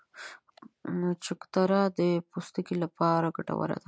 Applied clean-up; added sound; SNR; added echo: none; none; none; none.